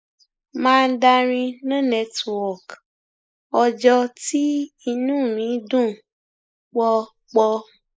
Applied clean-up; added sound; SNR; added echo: neural mask model Resemble Enhance denoiser.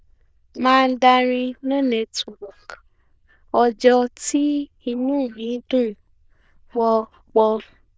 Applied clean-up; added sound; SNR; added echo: neural diffusion model UNIVERSE++.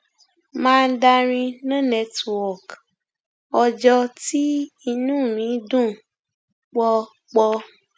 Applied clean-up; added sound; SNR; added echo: none; none; none; none.